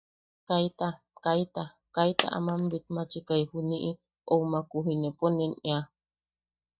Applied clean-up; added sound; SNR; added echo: neural mask model DeepFilterNet 3.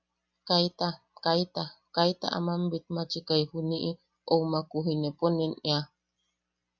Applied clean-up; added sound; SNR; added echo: none; none; none; none.